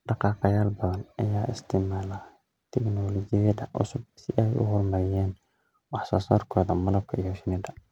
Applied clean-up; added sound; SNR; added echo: none; none; none; none.